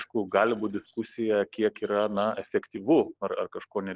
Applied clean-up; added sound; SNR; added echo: neural separator model SepFormer DNS4.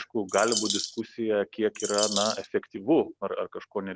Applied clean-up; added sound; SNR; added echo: none; Bird vocalization, bird call, bird song; 3 dB; none.